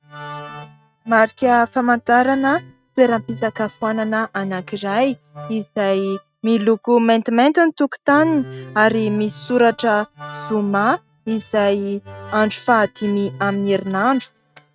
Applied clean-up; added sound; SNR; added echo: neural mask model RNNoise.